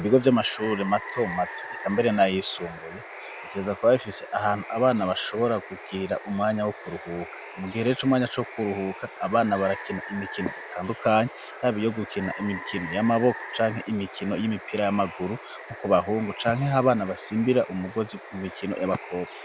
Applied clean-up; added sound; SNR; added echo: none; Water; 13 dB; none.